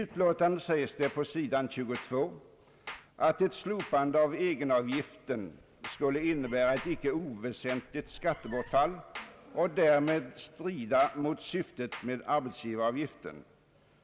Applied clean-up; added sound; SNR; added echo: none; Meow + Clapping; 17 dB; none.